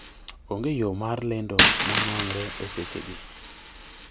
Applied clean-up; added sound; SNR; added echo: none; Coin (dropping); -3 dB; none.